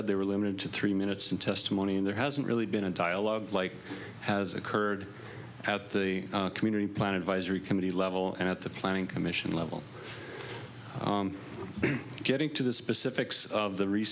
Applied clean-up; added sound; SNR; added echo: none; none; none; none.